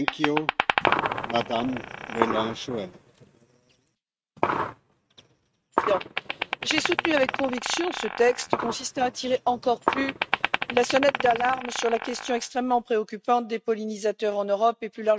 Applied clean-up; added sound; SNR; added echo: neural mask model RNNoise.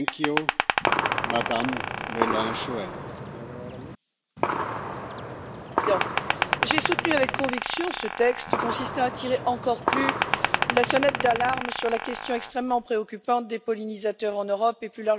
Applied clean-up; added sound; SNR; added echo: none; Gunshot, gunfire + Glass; 0 dB; none.